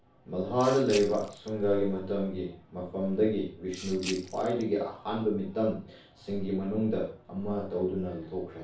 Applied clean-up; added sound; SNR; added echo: none; Rattle (instrument); 16 dB; reverberation time 0.3 s.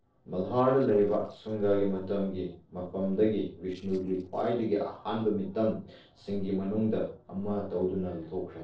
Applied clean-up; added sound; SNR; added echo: neural separator model SepFormer DNS4.